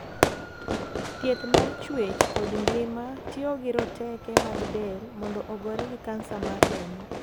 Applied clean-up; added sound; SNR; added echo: none; Fireworks; -4 dB; none.